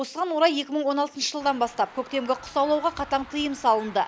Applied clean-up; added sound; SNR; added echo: none; none; none; none.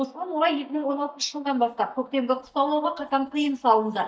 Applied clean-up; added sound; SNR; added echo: neural mask model DeepFilterNet 3.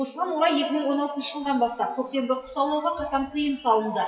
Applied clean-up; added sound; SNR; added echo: classical method WPE with log-MMSE.